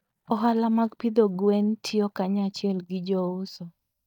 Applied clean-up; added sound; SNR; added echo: neural mask model DeepFilterNet 3.